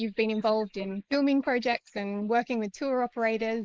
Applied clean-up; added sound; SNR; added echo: neural mask model Resemble Enhance denoiser.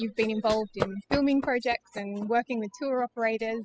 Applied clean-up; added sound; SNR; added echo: classical method spectral subtraction.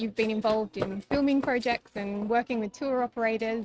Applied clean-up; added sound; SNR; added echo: neural mask model RNNoise.